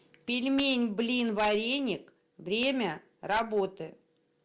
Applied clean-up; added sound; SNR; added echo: none; none; none; none.